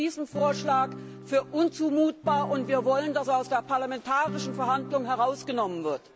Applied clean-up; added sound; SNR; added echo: none; Acoustic guitar / Strum; 12 dB; none.